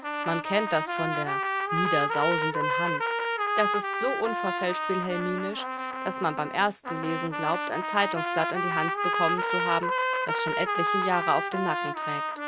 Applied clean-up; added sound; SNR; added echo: none; Trumpet; -1 dB; none.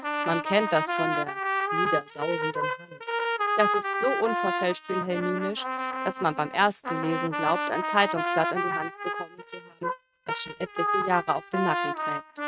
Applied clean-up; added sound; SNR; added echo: neural mask model RNNoise.